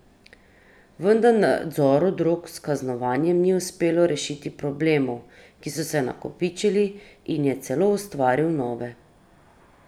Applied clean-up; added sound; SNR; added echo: none; none; none; none.